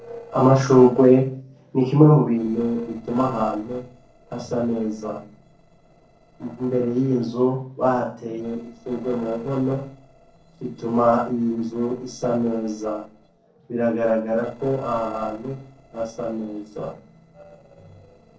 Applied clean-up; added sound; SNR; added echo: neural separator model SepFormer DNS4.